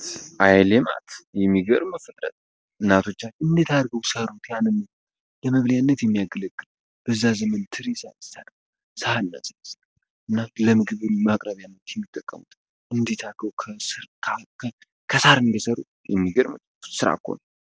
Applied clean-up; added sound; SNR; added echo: none; none; none; none.